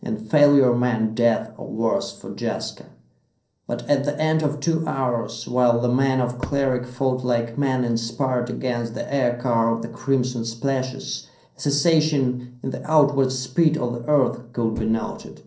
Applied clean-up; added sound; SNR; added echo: neural separator model SepFormer DNS4.